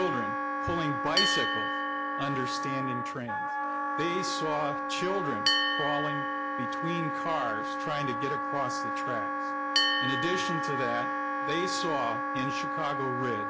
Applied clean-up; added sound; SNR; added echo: none; Bell + Wind instrument, woodwind instrument; -4 dB; none.